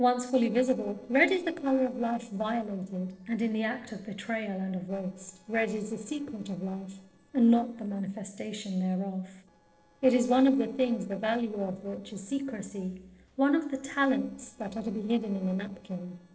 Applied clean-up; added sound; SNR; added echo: neural separator model SepFormer DNS4.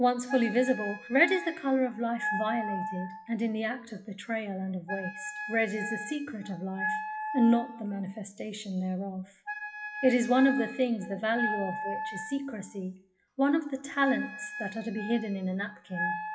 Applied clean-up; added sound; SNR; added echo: classical method WPE with log-MMSE.